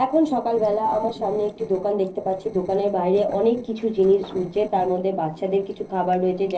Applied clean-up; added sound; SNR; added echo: neural separator model SepFormer DNS4.